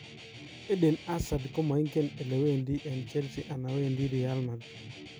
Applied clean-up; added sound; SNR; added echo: none; Guitar; 15 dB; none.